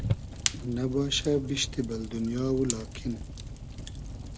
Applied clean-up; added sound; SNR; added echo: none; Fire; 4 dB; none.